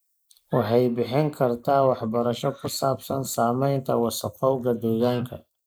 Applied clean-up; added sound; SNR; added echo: neural mask model Resemble Enhance denoiser.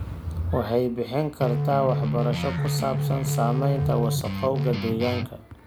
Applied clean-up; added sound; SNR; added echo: none; Guitar; -1 dB; none.